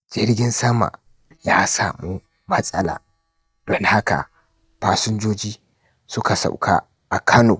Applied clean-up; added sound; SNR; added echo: neural mask model DeepFilterNet 3.